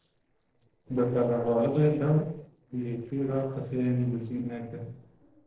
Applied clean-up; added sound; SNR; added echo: neural separator model SepFormer DNS4.